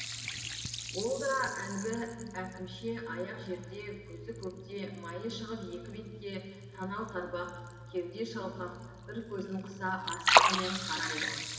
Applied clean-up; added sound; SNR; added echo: none; Liquid; -2 dB; reverberation time 1.6 s.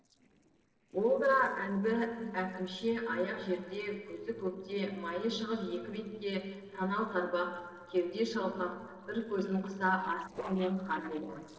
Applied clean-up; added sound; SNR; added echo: neural separator model SepFormer DNS4.